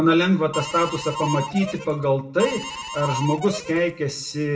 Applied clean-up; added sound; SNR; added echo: none; Harmonica; 9 dB; reverberation time 0.5 s.